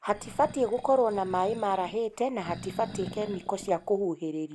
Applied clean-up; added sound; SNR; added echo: none; Animal; 15 dB; none.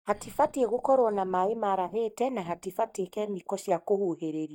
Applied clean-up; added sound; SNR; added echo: neural mask model DeepFilterNet 3.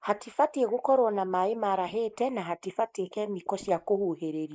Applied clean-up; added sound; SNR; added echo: neural mask model Resemble Enhance denoiser.